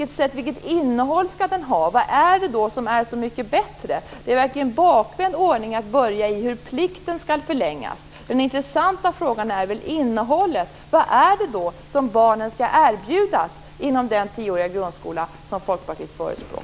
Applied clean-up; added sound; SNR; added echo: none; none; none; none.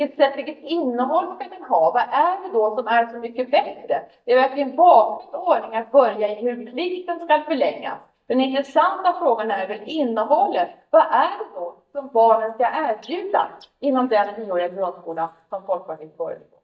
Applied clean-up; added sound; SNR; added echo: neural mask model DeepFilterNet 3.